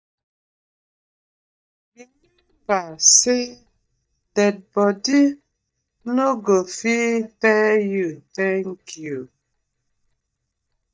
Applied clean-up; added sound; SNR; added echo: neural mask model DeepFilterNet 3.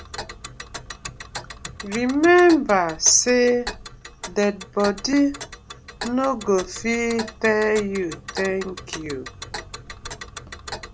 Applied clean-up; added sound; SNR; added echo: none; Tick; 14 dB; none.